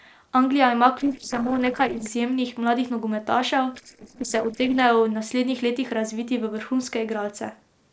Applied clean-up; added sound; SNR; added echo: neural separator model SepFormer DNS4.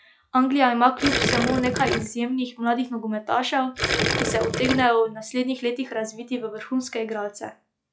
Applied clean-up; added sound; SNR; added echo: classical method log-MMSE.